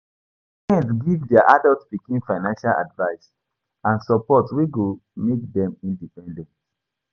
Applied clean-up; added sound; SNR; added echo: none; none; none; none.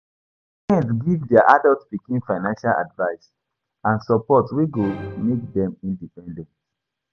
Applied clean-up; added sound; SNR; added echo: none; Musical instrument; 16 dB; none.